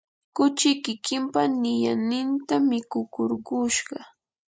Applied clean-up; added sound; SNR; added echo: none; none; none; none.